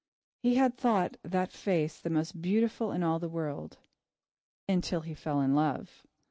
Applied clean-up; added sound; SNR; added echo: none; none; none; none.